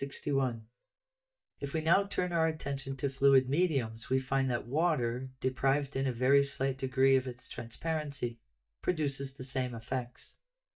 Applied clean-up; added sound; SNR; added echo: neural mask model DeepFilterNet 3.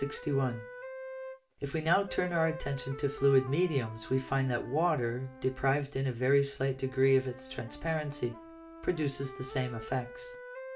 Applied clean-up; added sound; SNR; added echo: none; Wind instrument, woodwind instrument; 15 dB; reverberation time 0.2 s.